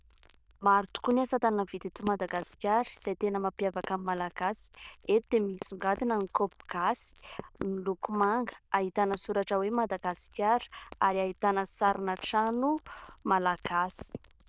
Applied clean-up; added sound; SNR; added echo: neural diffusion model UNIVERSE++.